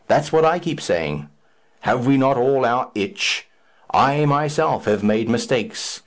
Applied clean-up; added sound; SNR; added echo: none; none; none; none.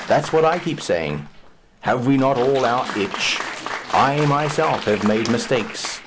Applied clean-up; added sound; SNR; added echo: none; Applause; 11 dB; none.